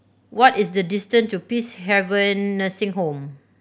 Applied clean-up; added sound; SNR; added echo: none; none; none; none.